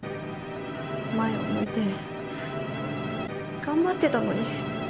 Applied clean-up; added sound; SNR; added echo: none; Musical instrument; 2 dB; none.